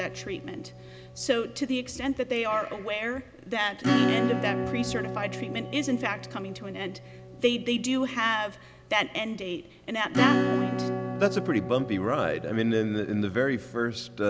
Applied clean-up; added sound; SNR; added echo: none; Acoustic guitar / Strum; 4 dB; none.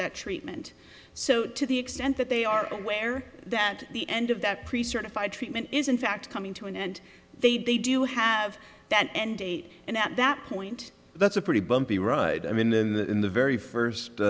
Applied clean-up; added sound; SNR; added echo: none; none; none; none.